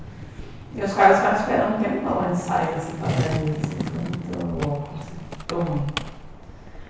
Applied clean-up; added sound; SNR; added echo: none; Skateboard; 8 dB; reverberation time 1.1 s.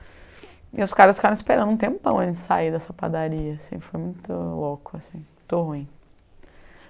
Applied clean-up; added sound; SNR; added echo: none; none; none; none.